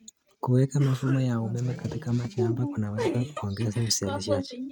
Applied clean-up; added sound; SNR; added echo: neural mask model RNNoise.